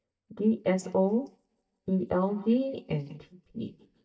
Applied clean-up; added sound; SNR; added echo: neural mask model DeepFilterNet 3.